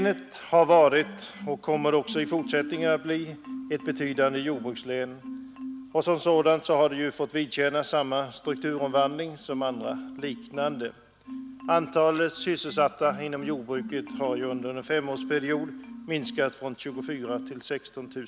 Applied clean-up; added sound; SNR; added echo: none; Marimba, xylophone; 13 dB; none.